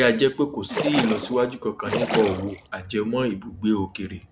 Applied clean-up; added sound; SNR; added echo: none; Splash, splatter; 5 dB; none.